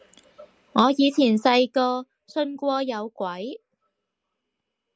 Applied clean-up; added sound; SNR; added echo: none; none; none; none.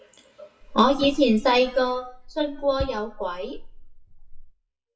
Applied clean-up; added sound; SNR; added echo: classical method WPE with log-MMSE.